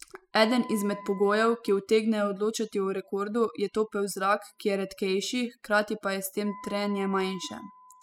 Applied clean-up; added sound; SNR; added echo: classical method spectral subtraction.